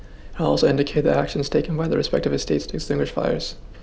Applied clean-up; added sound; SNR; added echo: none; Boat, Water vehicle; 14 dB; none.